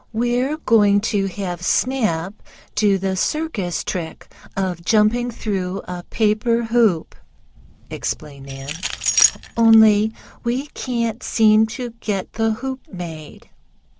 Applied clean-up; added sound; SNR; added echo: neural separator model SepFormer DNS4.